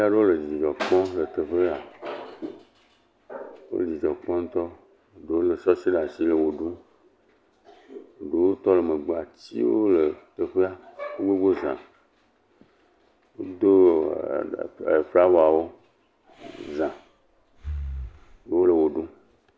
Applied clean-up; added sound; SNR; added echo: none; Breathing; 13 dB; none.